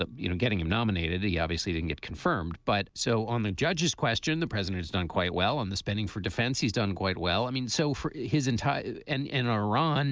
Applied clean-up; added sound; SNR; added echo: none; none; none; none.